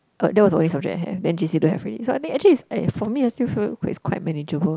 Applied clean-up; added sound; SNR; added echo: none; none; none; none.